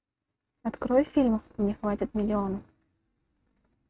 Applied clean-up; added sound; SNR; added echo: neural mask model RNNoise.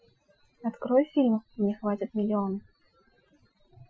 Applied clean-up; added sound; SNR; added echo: classical method Wiener filter.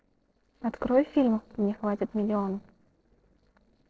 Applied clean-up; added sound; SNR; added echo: neural separator model SepFormer DNS4.